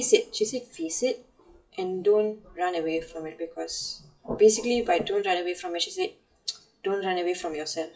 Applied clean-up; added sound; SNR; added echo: classical method WPE with log-MMSE.